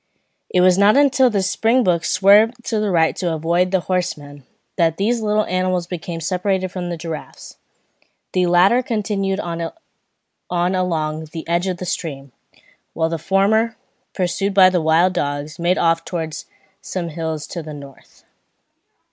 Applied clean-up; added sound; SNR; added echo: none; none; none; none.